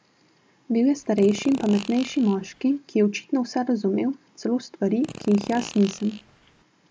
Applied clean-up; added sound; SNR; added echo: none; Fart; 16 dB; none.